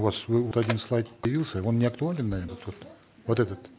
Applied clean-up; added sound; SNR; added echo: none; Mechanisms; 18 dB; none.